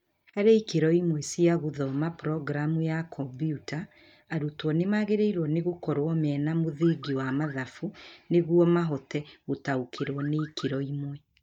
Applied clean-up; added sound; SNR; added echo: neural mask model DeepFilterNet 3.